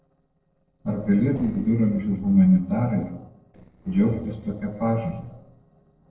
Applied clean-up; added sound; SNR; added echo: neural separator model SepFormer DNS4.